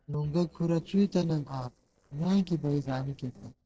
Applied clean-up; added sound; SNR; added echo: neural separator model SepFormer DNS4.